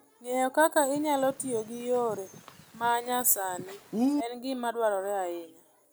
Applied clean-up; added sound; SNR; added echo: none; Bird; 7 dB; none.